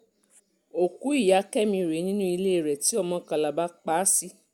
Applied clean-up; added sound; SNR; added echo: none; none; none; none.